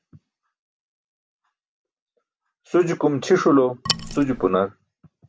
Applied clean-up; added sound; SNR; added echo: none; Wood; 5 dB; none.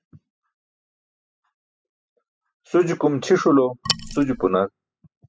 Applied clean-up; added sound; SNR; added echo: classical method spectral subtraction.